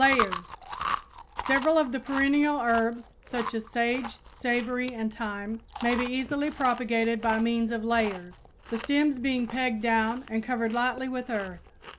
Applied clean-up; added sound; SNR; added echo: none; Chewing, mastication; 11 dB; none.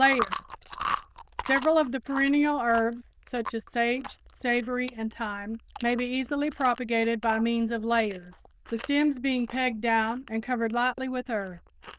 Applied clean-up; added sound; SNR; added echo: neural diffusion model UNIVERSE++.